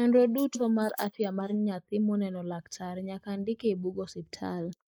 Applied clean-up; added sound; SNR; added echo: neural mask model Resemble Enhance denoiser.